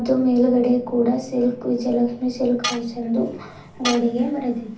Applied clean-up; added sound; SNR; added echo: none; Tools; 10 dB; reverberation time 0.4 s.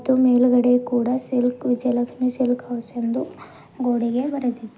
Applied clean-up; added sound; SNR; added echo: none; none; none; none.